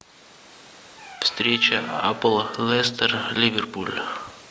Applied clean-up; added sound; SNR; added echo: none; Squeak; 18 dB; none.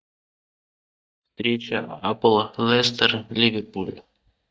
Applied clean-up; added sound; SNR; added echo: neural mask model DeepFilterNet 3.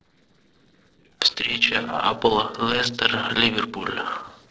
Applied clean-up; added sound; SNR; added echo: neural separator model SepFormer DNS4.